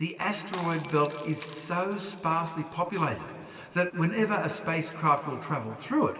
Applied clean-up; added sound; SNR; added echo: none; Shatter; 17 dB; reverberation time 2.6 s.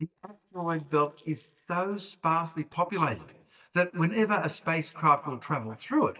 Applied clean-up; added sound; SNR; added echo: neural mask model DeepFilterNet 3.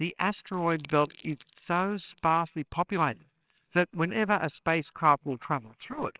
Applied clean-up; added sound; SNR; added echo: neural separator model SepFormer WHAMR!.